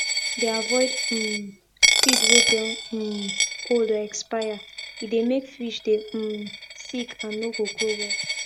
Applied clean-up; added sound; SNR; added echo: none; Coin (dropping); -1 dB; none.